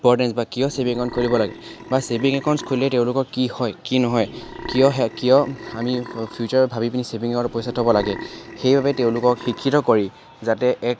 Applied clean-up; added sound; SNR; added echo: none; Burping, eructation; 15 dB; none.